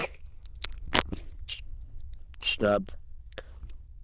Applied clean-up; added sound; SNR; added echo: neural diffusion model UNIVERSE++.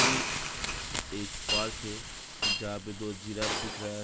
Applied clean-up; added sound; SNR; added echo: none; Shatter + Hiss; -4 dB; none.